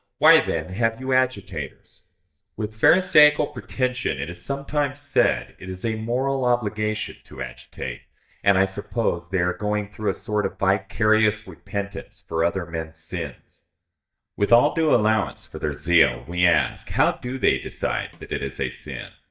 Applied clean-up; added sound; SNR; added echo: neural mask model DeepFilterNet 3.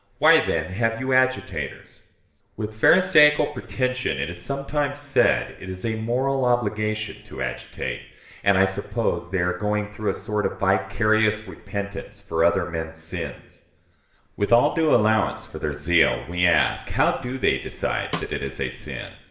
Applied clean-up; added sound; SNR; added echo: none; Snare drum; 11 dB; reverberation time 1.0 s.